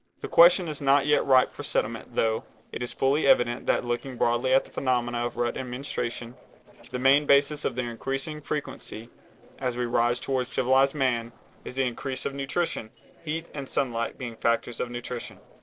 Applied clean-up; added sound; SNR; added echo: neural separator model SepFormer DNS4.